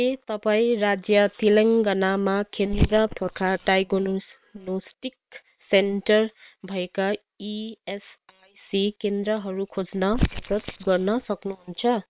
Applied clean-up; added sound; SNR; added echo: neural separator model SepFormer WHAM!.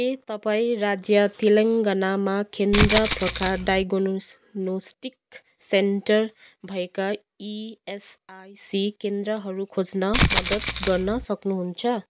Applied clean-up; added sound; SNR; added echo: none; Rattle (instrument); 0 dB; none.